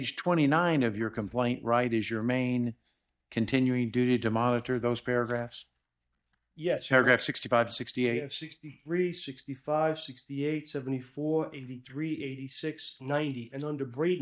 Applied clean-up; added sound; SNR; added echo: neural mask model DeepFilterNet 3.